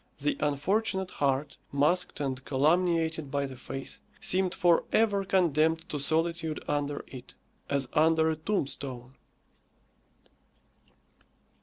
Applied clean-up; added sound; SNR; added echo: none; none; none; none.